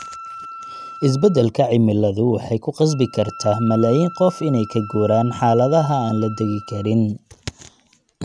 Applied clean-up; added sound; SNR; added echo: none; Wind instrument, woodwind instrument; 17 dB; none.